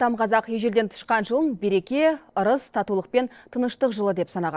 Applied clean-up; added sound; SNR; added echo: neural separator model SepFormer DNS4.